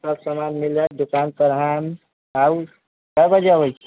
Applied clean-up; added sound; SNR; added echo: none; none; none; none.